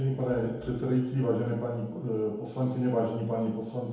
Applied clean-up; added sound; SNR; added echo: none; none; none; reverberation time 2.0 s.